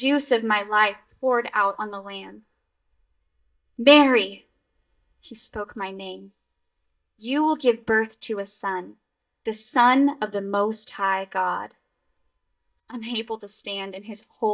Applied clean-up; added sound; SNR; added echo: neural mask model DeepFilterNet 3.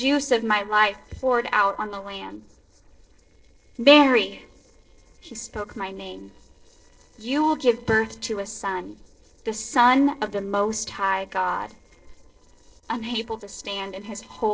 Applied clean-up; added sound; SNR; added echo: neural separator model SepFormer DNS4.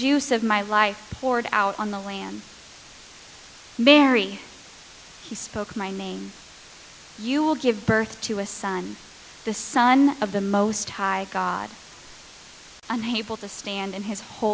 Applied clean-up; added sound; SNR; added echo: none; none; none; none.